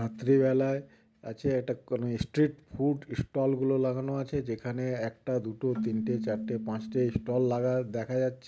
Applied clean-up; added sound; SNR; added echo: none; Keyboard (musical); 13 dB; none.